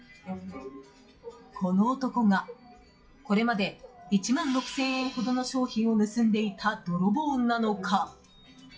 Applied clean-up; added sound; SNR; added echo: classical method WPE with log-MMSE.